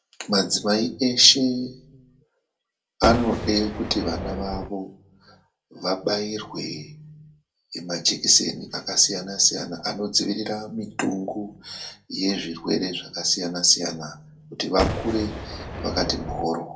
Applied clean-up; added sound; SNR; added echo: none; Boom; 5 dB; reverberation time 0.2 s.